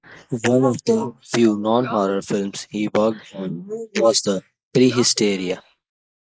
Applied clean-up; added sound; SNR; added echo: neural mask model Resemble Enhance denoiser.